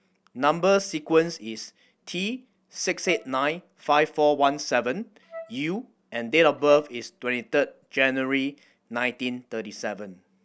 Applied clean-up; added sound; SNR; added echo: none; Wind instrument, woodwind instrument; 17 dB; none.